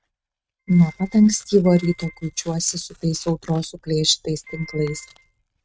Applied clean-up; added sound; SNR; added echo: neural mask model RNNoise.